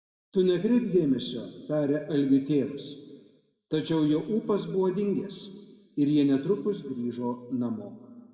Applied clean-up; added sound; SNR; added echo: none; none; none; reverberation time 1.5 s.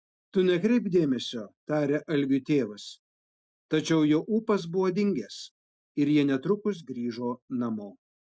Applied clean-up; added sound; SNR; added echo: none; none; none; none.